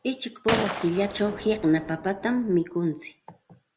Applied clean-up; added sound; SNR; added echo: none; Gunshot, gunfire; 9 dB; none.